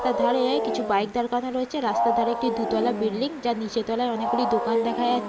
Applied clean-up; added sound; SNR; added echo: none; Wild animals; 2 dB; none.